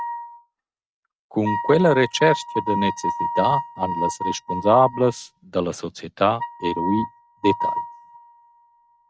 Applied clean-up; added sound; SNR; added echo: neural mask model RNNoise.